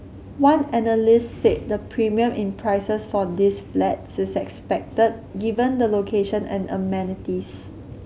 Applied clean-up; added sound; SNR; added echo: none; none; none; none.